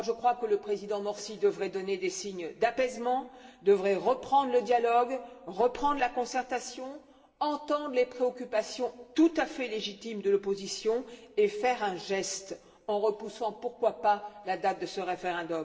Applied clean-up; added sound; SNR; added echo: none; none; none; reverberation time 0.9 s.